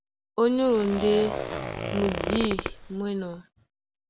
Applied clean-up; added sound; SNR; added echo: none; Zipper (clothing); 6 dB; none.